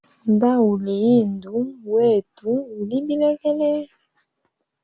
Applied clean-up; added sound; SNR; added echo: none; none; none; none.